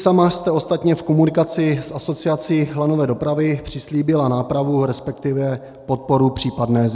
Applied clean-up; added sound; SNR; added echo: none; none; none; none.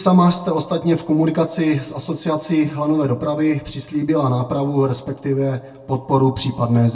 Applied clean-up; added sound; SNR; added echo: none; none; none; reverberation time 0.1 s.